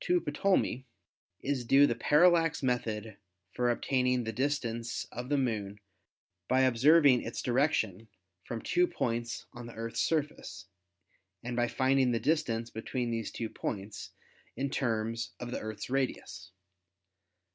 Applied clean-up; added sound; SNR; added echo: none; none; none; none.